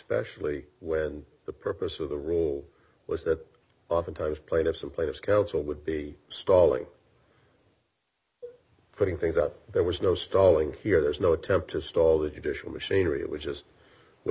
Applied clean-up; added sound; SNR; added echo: none; none; none; none.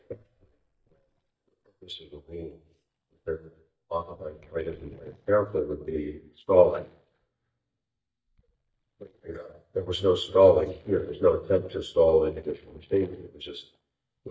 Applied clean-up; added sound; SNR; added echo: neural mask model DeepFilterNet 3.